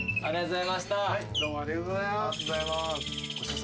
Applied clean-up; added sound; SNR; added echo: none; Bird; 6 dB; none.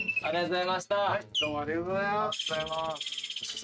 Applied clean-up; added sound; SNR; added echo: neural mask model RNNoise.